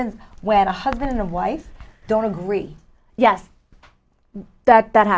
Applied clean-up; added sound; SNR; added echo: none; none; none; none.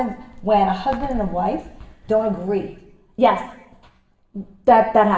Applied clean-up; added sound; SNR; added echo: none; none; none; reverberation time 0.8 s.